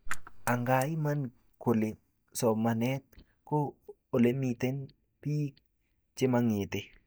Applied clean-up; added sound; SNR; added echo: neural mask model DeepFilterNet 3.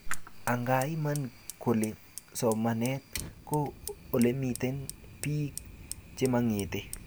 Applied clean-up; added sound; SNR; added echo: none; Fire; 14 dB; none.